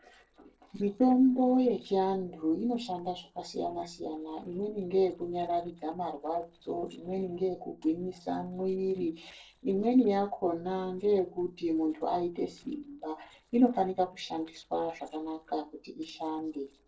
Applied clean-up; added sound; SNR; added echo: neural separator model SepFormer DNS4.